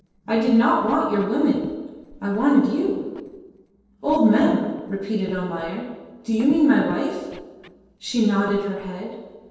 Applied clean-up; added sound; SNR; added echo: neural separator model SepFormer DNS4.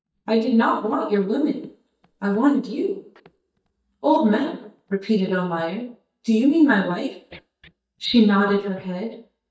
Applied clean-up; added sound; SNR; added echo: neural mask model DeepFilterNet 3.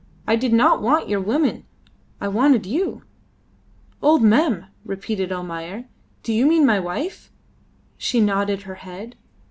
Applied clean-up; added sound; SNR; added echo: none; none; none; none.